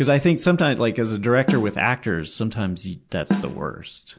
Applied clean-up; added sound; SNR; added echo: none; Snare drum; 3 dB; none.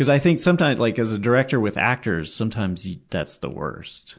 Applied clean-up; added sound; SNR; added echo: none; none; none; none.